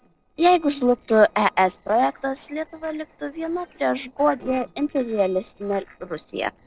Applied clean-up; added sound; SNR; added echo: neural separator model SepFormer DNS4.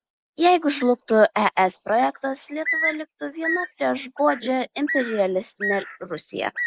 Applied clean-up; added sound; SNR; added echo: neural mask model Resemble Enhance denoiser.